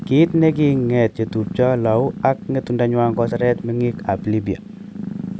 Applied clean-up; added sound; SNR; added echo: none; Purr; 11 dB; none.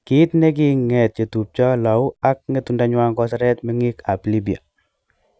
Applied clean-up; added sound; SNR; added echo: none; none; none; none.